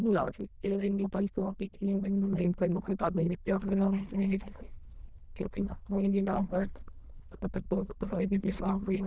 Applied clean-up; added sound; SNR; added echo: neural diffusion model UNIVERSE++.